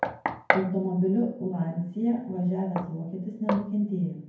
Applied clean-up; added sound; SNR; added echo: none; Knock; 6 dB; reverberation time 0.9 s.